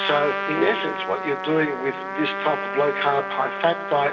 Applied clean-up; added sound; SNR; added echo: none; Trumpet; 5 dB; reverberation time 0.9 s.